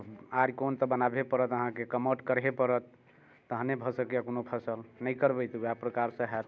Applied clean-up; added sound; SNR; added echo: none; none; none; none.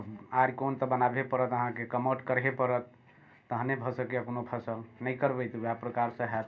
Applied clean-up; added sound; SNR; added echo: none; none; none; reverberation time 0.2 s.